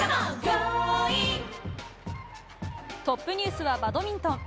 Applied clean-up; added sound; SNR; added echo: none; none; none; none.